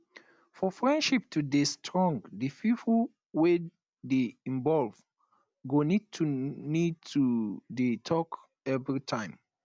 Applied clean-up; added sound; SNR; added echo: none; none; none; none.